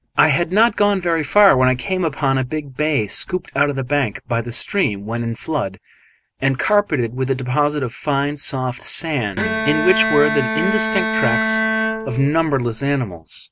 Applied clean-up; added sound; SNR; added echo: none; Bowed string instrument; 2 dB; none.